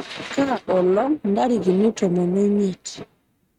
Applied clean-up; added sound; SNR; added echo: neural mask model RNNoise.